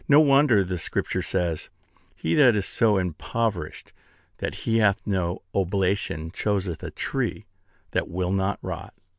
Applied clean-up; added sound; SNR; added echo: none; none; none; none.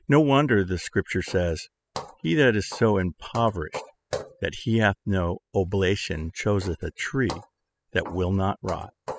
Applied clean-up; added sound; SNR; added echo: classical method spectral subtraction.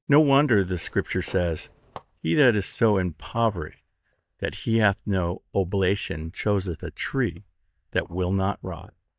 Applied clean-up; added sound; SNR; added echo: neural mask model DeepFilterNet 3.